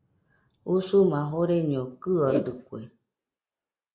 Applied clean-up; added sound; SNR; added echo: neural mask model Resemble Enhance denoiser.